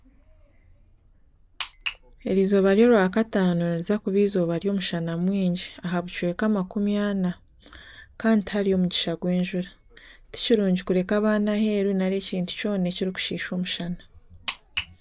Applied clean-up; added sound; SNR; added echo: none; Chink, clink; 18 dB; none.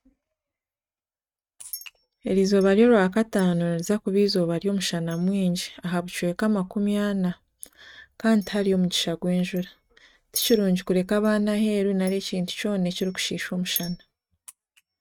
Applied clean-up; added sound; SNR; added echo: neural mask model RNNoise.